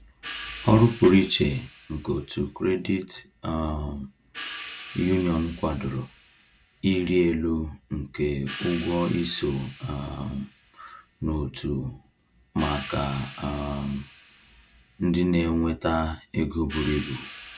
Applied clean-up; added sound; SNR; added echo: none; Crash cymbal / Hi-hat; 14 dB; none.